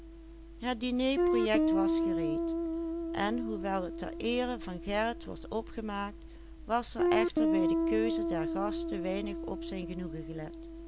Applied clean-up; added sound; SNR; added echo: none; Guitar; -2 dB; none.